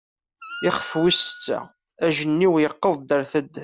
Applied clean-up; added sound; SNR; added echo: none; Wind instrument, woodwind instrument; 16 dB; none.